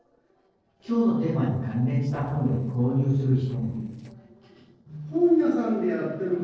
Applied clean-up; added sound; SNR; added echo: neural separator model SepFormer DNS4.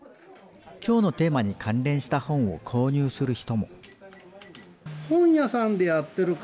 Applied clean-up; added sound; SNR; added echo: none; none; none; none.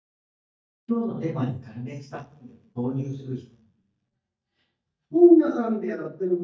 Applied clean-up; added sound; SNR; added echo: neural mask model DeepFilterNet 3.